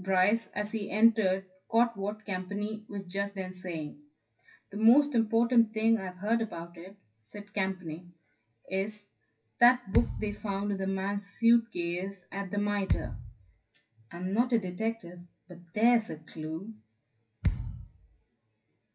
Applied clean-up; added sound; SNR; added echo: classical method WPE with log-MMSE.